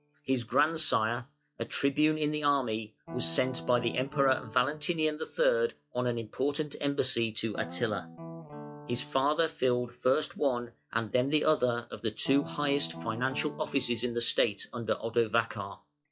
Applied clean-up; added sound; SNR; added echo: classical method log-MMSE.